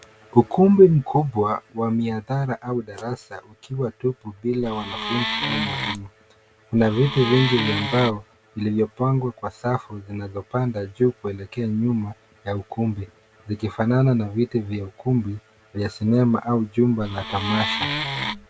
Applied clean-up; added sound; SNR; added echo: none; Wood; 5 dB; none.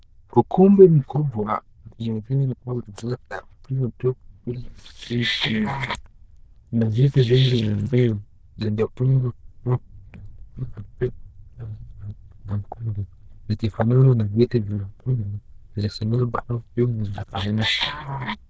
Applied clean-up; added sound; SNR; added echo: neural diffusion model UNIVERSE++.